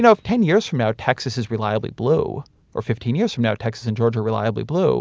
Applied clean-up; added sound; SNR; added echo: none; none; none; none.